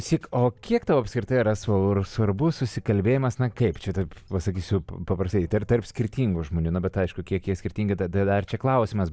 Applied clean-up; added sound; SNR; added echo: none; none; none; none.